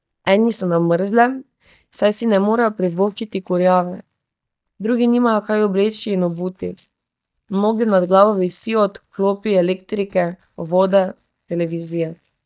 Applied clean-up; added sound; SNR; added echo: neural mask model DeepFilterNet 3.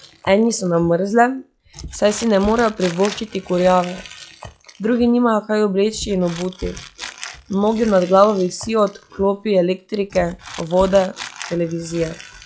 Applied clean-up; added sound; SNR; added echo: classical method log-MMSE.